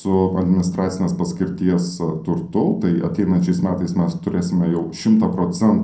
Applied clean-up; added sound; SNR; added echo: none; none; none; reverberation time 0.5 s.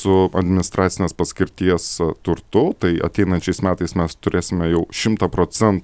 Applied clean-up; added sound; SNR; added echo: none; none; none; none.